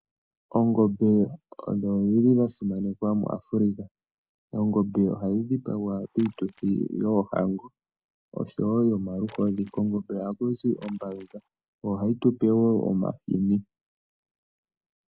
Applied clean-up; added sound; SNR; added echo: none; Splash, splatter; 18 dB; none.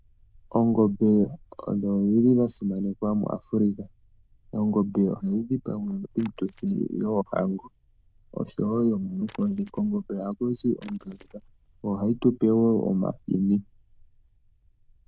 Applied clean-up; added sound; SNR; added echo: neural diffusion model UNIVERSE++.